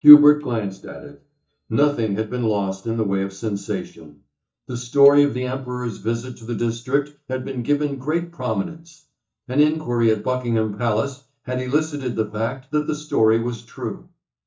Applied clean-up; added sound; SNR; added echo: neural mask model DeepFilterNet 3.